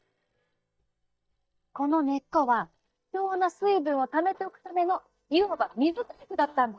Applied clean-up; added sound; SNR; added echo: neural mask model DeepFilterNet 3.